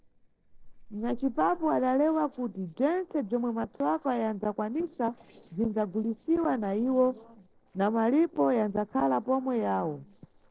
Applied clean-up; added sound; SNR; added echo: neural separator model SepFormer DNS4.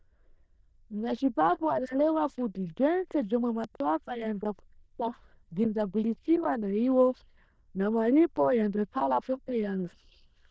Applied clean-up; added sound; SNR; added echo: neural diffusion model UNIVERSE++.